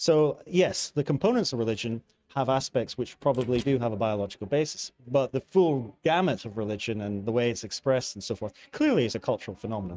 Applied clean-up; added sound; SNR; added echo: neural mask model RNNoise.